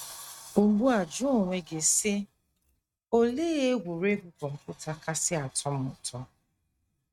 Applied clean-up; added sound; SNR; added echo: neural mask model RNNoise.